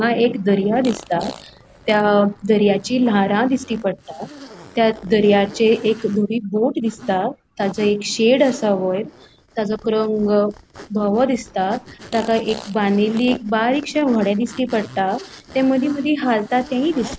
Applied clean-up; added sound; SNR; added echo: none; Fart + Zipper (clothing); 20 dB; none.